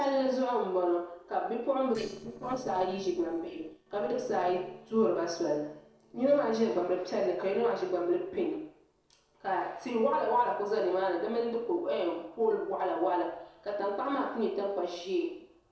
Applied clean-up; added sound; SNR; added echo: neural separator model SepFormer DNS4.